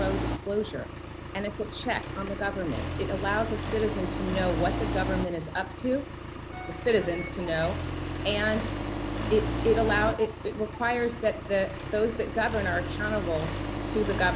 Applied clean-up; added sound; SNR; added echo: none; Accelerating, revving, vroom; 3 dB; none.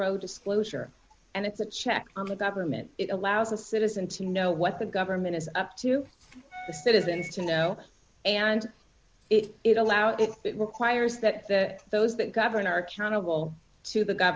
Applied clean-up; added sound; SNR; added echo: none; none; none; none.